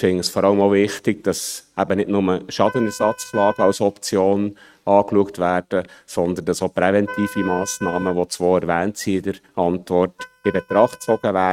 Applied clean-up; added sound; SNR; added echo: neural mask model RNNoise.